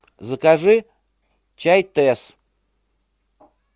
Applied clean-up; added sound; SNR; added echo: none; none; none; none.